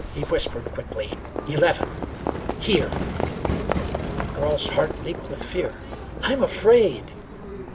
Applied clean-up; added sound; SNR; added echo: none; Livestock, farm animals, working animals; 4 dB; none.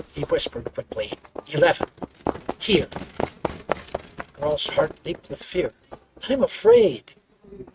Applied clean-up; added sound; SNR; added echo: neural mask model RNNoise.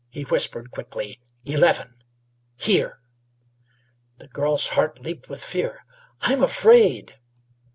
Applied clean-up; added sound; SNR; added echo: none; none; none; none.